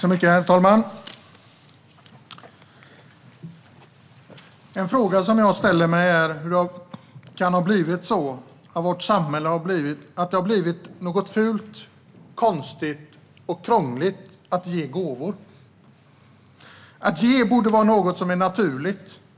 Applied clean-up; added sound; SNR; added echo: none; none; none; none.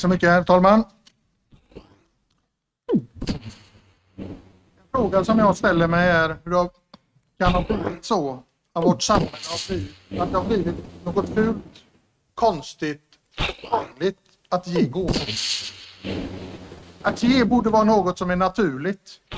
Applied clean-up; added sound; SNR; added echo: neural mask model RNNoise.